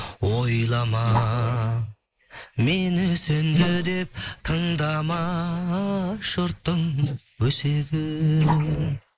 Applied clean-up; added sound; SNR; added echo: neural mask model Resemble Enhance denoiser.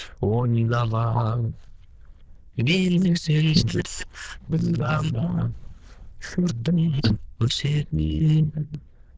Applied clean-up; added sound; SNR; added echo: neural diffusion model UNIVERSE++.